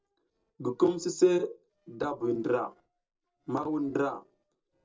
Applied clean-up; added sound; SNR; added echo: neural separator model SepFormer DNS4.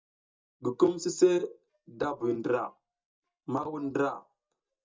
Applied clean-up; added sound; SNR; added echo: neural mask model DeepFilterNet 3.